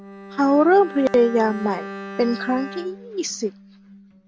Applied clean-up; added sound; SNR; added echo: none; Bowed string instrument; 15 dB; none.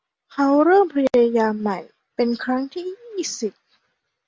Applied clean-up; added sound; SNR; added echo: none; none; none; none.